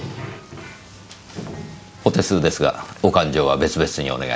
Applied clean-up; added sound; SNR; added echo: none; none; none; none.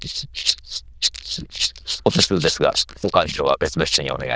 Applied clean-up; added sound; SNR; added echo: neural diffusion model UNIVERSE++.